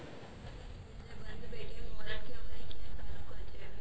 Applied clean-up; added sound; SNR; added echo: neural mask model DeepFilterNet 3.